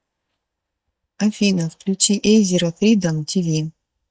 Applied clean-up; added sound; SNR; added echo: neural mask model DeepFilterNet 3.